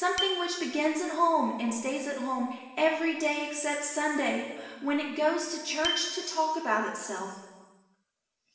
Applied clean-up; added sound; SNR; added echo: none; Bicycle bell; 12 dB; reverberation time 1.2 s.